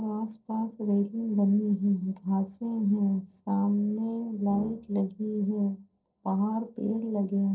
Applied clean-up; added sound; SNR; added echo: neural separator model SepFormer DNS4.